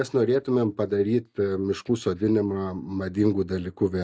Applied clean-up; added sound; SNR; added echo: neural mask model DeepFilterNet 3.